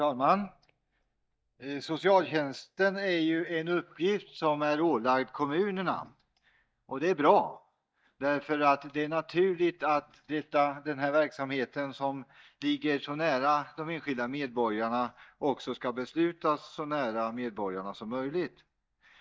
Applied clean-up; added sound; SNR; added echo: neural mask model DeepFilterNet 3.